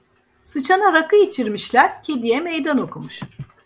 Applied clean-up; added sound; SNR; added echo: none; none; none; none.